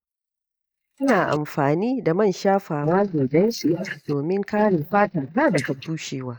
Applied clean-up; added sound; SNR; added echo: neural mask model Resemble Enhance denoiser.